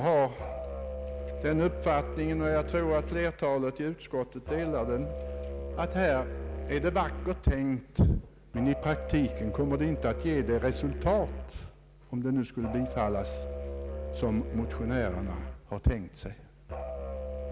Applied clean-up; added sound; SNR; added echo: none; Musical instrument; 7 dB; none.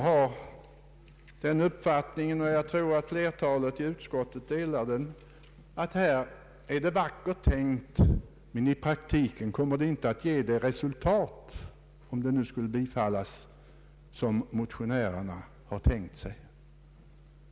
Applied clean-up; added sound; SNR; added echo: none; none; none; none.